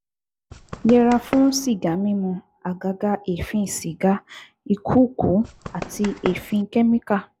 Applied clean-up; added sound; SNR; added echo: none; Run; 13 dB; none.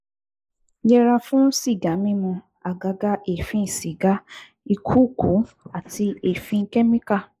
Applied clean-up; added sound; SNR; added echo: neural mask model Resemble Enhance denoiser.